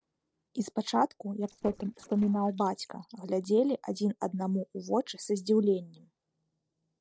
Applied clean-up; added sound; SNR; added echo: neural separator model SepFormer DNS4.